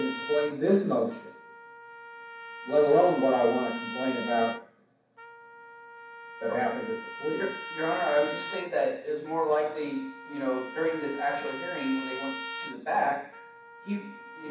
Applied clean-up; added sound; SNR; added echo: none; Trumpet; 12 dB; reverberation time 0.6 s.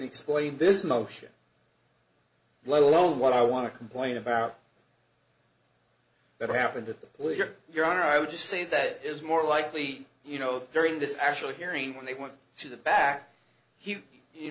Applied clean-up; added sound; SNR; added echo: none; none; none; none.